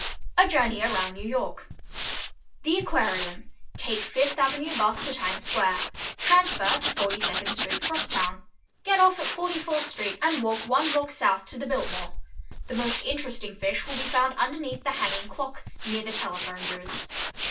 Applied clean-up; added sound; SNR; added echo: none; Tools; 4 dB; reverberation time 0.2 s.